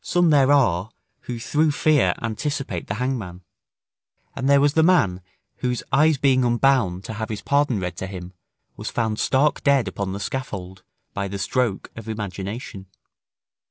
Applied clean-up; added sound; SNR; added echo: none; none; none; none.